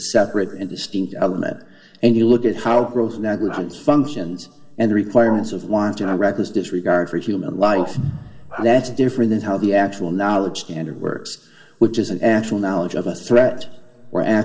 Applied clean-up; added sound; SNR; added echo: none; Bark; 14 dB; reverberation time 1.9 s.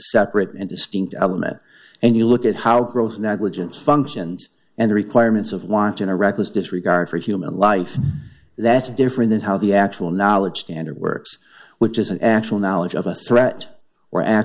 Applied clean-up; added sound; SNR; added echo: none; none; none; none.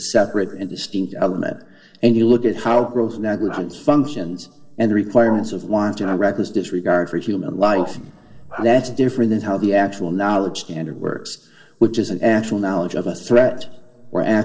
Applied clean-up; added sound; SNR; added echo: neural separator model SepFormer DNS4.